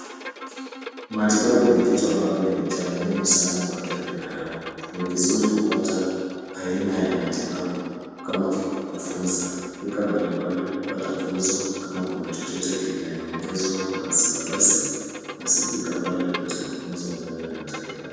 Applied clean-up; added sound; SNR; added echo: none; Bowed string instrument; 13 dB; reverberation time 2.1 s.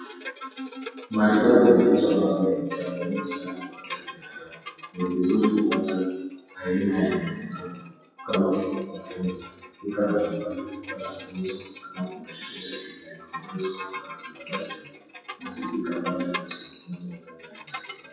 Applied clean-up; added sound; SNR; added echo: classical method WPE with log-MMSE.